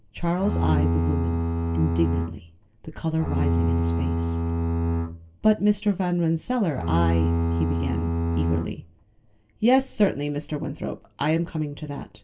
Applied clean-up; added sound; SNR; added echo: none; Bowed string instrument; -3 dB; reverberation time 0.2 s.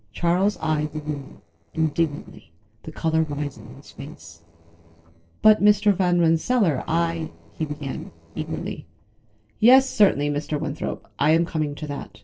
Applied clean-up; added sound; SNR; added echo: neural separator model SepFormer DNS4.